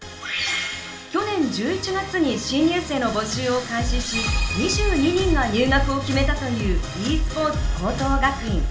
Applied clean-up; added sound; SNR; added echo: none; Bowed string instrument; 18 dB; reverberation time 0.8 s.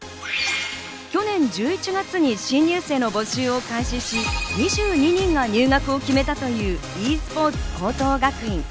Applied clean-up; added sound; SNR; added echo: none; none; none; none.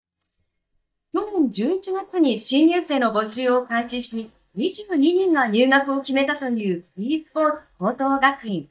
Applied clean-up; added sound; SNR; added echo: neural mask model DeepFilterNet 3.